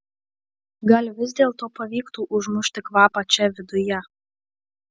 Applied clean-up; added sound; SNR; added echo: none; none; none; none.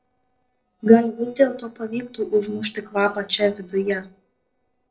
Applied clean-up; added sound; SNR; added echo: neural separator model SepFormer DNS4.